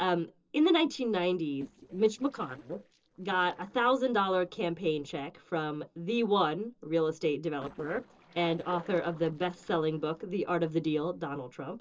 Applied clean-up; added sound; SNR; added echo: neural separator model SepFormer DNS4.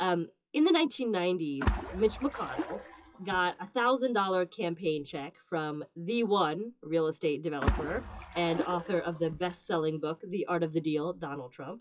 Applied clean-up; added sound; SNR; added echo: classical method WPE with log-MMSE.